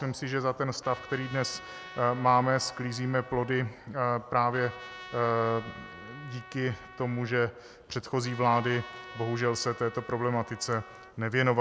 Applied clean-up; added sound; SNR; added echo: none; Trumpet; 17 dB; none.